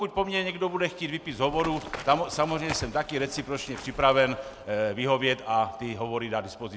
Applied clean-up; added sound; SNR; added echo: none; Run; 14 dB; none.